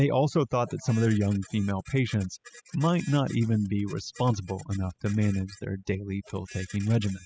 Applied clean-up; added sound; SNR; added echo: classical method spectral subtraction.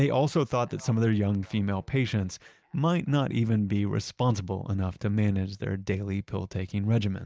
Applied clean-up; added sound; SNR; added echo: none; none; none; none.